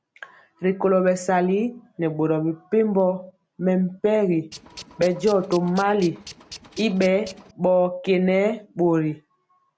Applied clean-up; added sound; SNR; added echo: none; Tools; 19 dB; none.